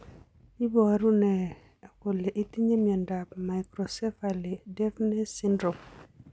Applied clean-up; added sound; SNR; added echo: none; none; none; none.